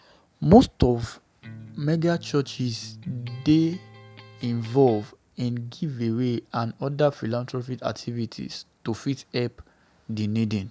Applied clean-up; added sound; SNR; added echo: none; Electric guitar; 20 dB; none.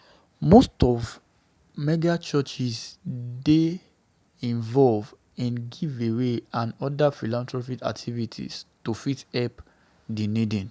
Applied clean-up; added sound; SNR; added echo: none; none; none; none.